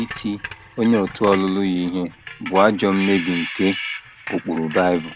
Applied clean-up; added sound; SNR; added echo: none; Screech; 12 dB; none.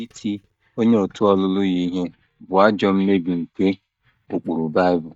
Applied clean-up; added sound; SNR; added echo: neural mask model DeepFilterNet 3.